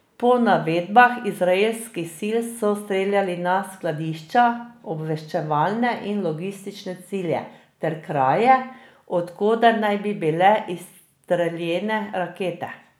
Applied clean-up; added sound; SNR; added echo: none; none; none; none.